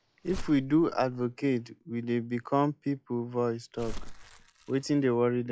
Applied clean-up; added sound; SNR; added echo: classical method log-MMSE.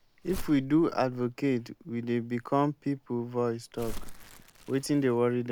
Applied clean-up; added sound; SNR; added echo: none; Crumpling, crinkling; 14 dB; none.